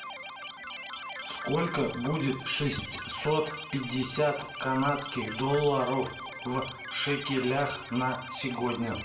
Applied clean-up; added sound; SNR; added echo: none; Keyboard (musical); 10 dB; reverberation time 0.6 s.